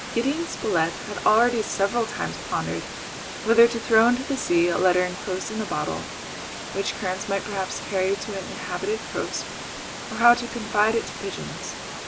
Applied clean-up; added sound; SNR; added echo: none; Water; 10 dB; none.